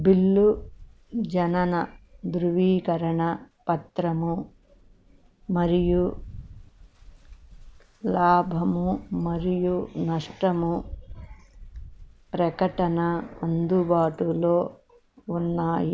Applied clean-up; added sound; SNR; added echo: none; Rain; 19 dB; none.